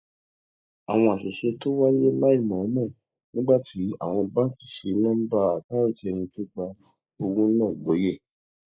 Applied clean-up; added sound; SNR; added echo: neural mask model Resemble Enhance denoiser.